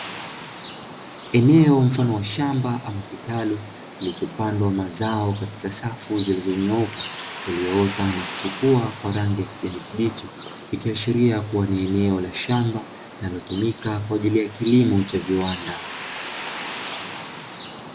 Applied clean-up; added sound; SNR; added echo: none; Bird; 12 dB; none.